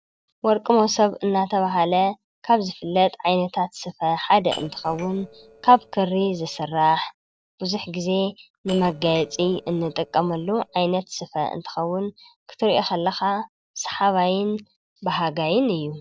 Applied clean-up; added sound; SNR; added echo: neural separator model SepFormer DNS4.